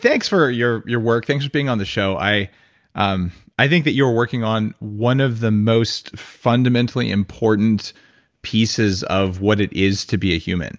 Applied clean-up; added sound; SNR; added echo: none; none; none; none.